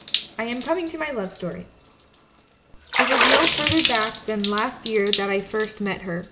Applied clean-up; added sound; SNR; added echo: none; Water / Splash, splatter; -1 dB; none.